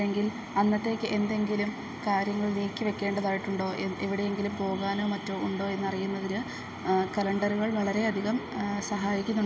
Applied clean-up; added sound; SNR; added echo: none; none; none; none.